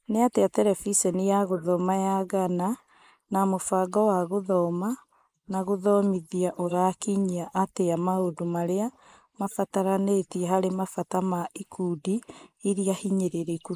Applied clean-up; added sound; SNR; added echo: neural mask model Resemble Enhance denoiser.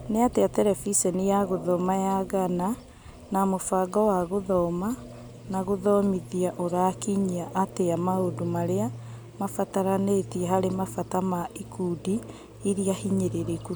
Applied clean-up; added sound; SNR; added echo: none; none; none; none.